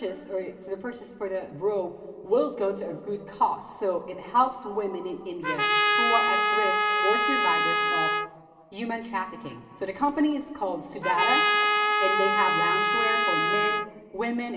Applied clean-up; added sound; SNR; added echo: none; Trumpet; -5 dB; reverberation time 2.4 s.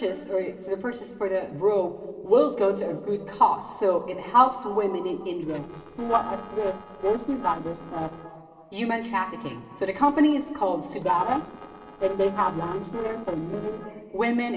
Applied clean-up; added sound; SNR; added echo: neural separator model SepFormer DNS4.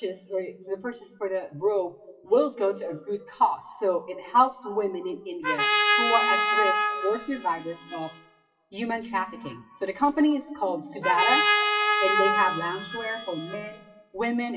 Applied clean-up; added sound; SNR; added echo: classical method WPE with log-MMSE.